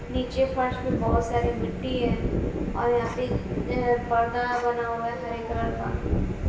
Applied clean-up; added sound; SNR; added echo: none; Bark; 19 dB; reverberation time 1.1 s.